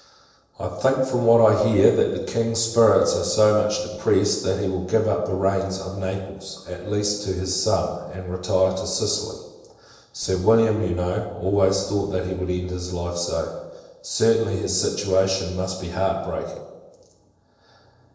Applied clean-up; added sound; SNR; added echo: neural separator model SepFormer DNS4.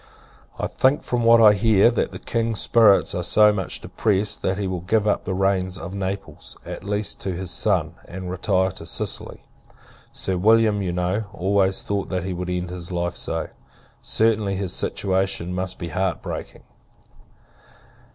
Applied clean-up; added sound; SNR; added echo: none; none; none; none.